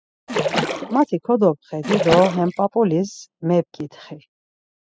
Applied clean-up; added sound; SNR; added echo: classical method spectral subtraction.